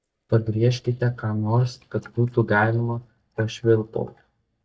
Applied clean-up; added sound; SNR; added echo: neural mask model DeepFilterNet 3.